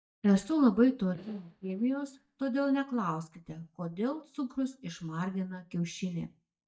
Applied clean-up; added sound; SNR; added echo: neural mask model DeepFilterNet 3.